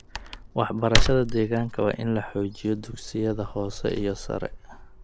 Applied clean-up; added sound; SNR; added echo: none; Tearing / Wood; 1 dB; none.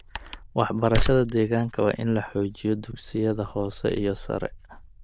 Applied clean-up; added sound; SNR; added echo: neural diffusion model UNIVERSE++.